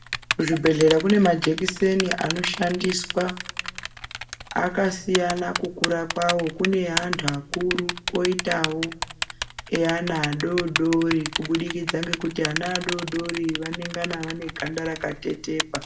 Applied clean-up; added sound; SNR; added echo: none; Typing; 7 dB; reverberation time 0.4 s.